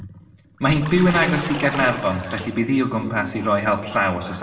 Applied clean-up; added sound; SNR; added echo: none; Bathtub (filling or washing) / Splash, splatter; 12 dB; reverberation time 1.6 s.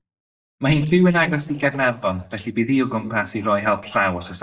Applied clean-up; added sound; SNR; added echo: neural mask model DeepFilterNet 3.